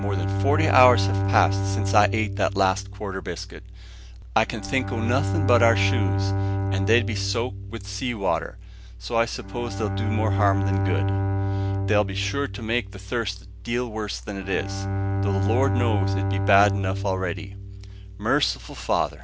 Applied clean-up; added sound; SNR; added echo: none; Bowed string instrument; 1 dB; none.